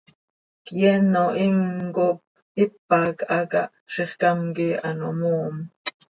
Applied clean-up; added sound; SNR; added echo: none; none; none; none.